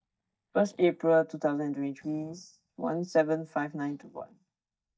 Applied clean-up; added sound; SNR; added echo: neural mask model DeepFilterNet 3.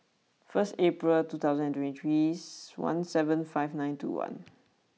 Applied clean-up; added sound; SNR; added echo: none; none; none; none.